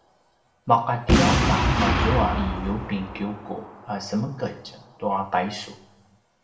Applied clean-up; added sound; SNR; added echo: none; Boom; -1 dB; reverberation time 0.7 s.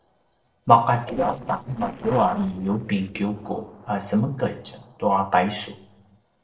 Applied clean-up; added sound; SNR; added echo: neural separator model SepFormer DNS4.